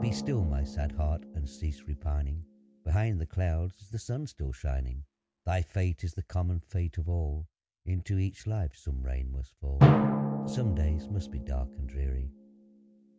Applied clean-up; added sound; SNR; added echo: none; Drum; 3 dB; none.